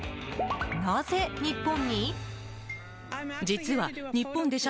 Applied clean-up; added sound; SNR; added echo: none; Livestock, farm animals, working animals + Marimba, xylophone; 17 dB; none.